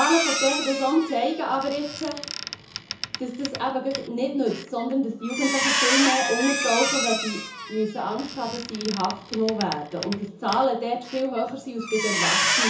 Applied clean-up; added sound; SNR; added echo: none; Squeak; 3 dB; reverberation time 0.6 s.